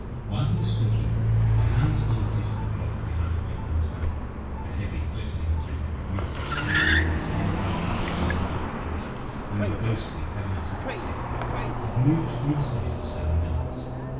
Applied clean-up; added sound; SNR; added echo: none; Car; -2 dB; reverberation time 0.6 s.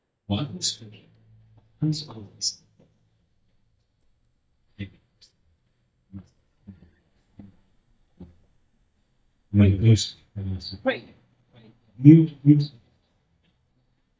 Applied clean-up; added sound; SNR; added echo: neural mask model DeepFilterNet 3.